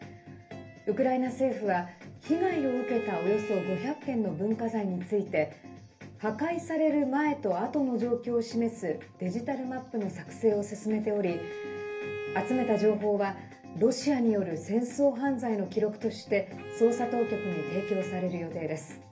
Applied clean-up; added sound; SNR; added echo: none; Bowed string instrument; 9 dB; reverberation time 0.3 s.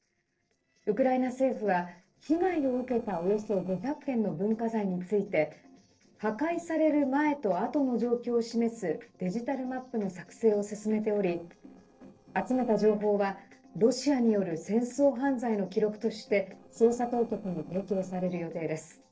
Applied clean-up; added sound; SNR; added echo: neural separator model SepFormer DNS4.